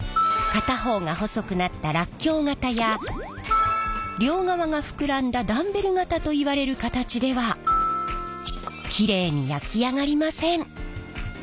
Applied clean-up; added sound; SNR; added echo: none; Glockenspiel; 5 dB; none.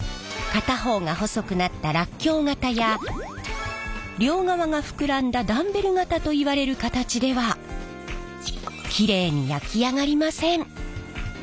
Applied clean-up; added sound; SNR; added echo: none; none; none; none.